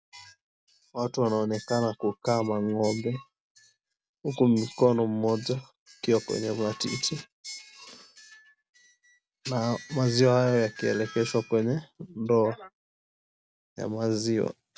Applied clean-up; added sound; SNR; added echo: none; none; none; none.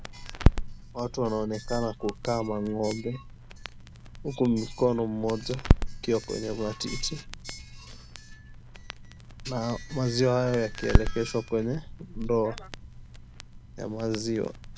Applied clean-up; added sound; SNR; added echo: none; Crackle; 1 dB; none.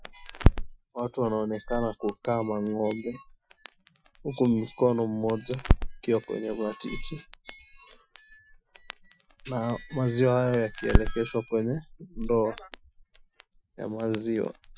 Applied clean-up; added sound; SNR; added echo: classical method Wiener filter.